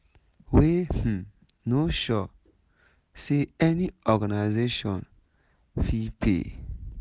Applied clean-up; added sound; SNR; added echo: none; none; none; none.